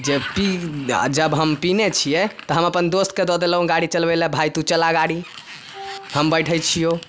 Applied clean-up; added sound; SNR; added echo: none; Wind instrument, woodwind instrument + Sliding door; 17 dB; none.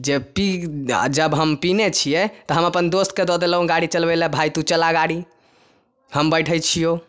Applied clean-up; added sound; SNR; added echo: none; none; none; none.